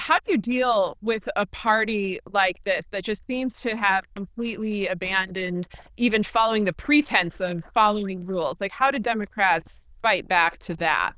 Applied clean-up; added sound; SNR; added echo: neural diffusion model UNIVERSE++.